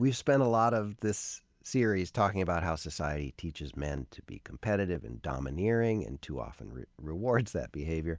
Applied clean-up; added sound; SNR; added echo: none; none; none; none.